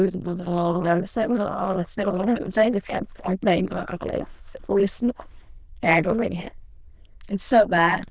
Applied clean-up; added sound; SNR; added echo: neural diffusion model UNIVERSE++.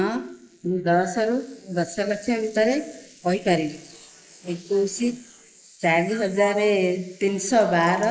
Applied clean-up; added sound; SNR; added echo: neural mask model Resemble Enhance denoiser.